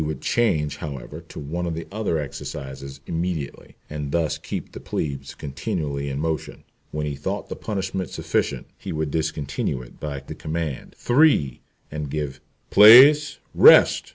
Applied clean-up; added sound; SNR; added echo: none; none; none; none.